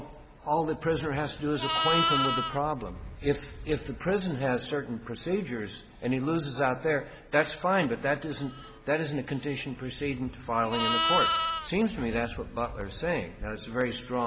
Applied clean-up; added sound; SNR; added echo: none; Livestock, farm animals, working animals; 4 dB; none.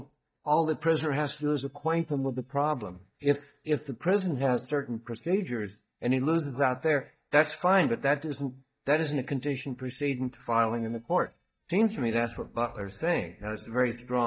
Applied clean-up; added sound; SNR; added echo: neural mask model DeepFilterNet 3.